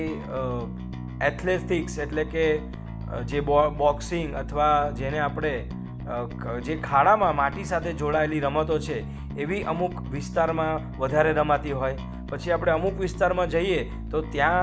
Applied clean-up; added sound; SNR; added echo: none; Bass guitar; 8 dB; none.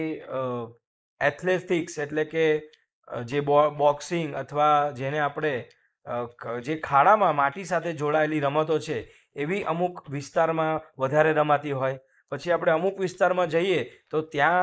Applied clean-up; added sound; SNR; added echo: neural mask model Resemble Enhance denoiser.